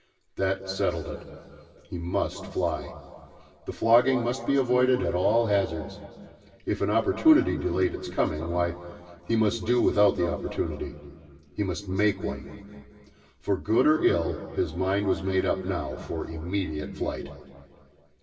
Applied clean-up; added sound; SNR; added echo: none; none; none; reverberation time 2.4 s.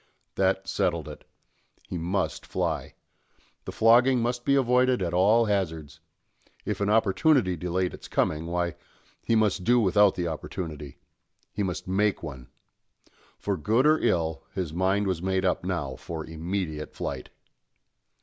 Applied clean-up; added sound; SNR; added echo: none; none; none; none.